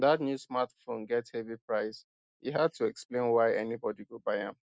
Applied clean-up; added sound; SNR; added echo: none; none; none; none.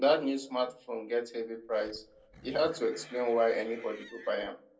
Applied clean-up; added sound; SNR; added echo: none; Livestock, farm animals, working animals; 20 dB; reverberation time 0.2 s.